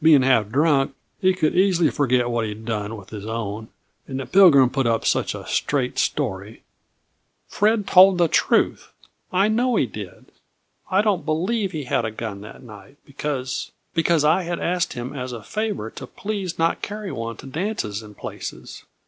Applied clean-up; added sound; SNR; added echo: none; none; none; none.